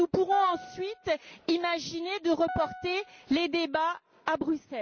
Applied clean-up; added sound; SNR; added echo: none; Piano; 14 dB; none.